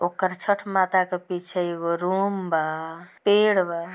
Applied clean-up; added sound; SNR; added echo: none; none; none; none.